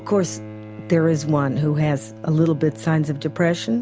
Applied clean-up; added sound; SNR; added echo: none; Bowed string instrument; 16 dB; none.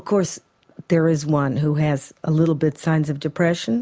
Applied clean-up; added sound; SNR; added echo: none; none; none; none.